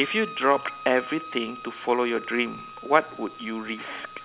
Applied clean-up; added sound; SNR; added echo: none; Bowed string instrument; 14 dB; none.